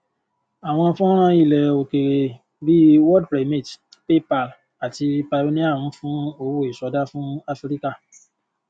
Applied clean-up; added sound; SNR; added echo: none; none; none; none.